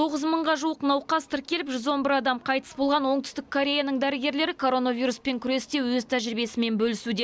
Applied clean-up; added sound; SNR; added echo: none; none; none; none.